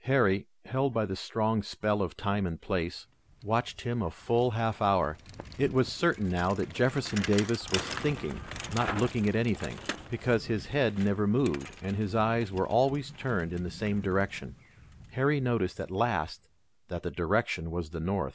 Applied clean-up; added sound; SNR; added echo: none; Bicycle; 15 dB; none.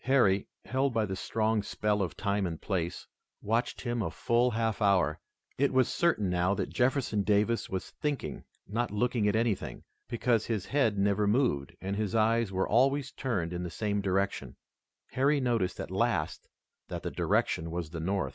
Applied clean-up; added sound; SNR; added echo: none; none; none; none.